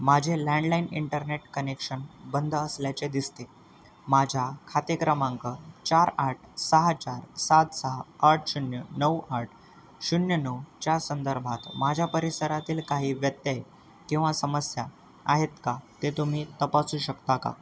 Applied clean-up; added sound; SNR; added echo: none; none; none; none.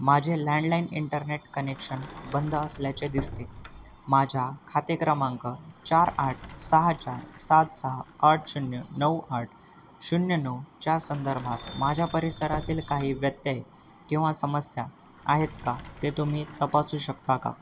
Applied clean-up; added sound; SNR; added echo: none; Sliding door; 18 dB; none.